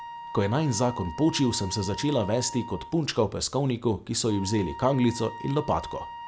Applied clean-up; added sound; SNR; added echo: none; Wind instrument, woodwind instrument; 13 dB; none.